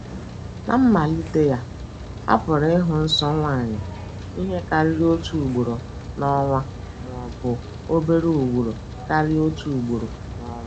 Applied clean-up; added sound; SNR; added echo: none; Rain; 11 dB; none.